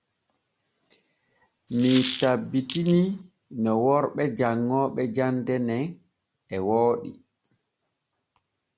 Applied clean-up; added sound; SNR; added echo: none; Coin (dropping); 3 dB; none.